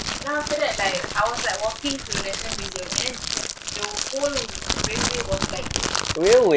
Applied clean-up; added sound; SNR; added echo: none; Crackle; 3 dB; none.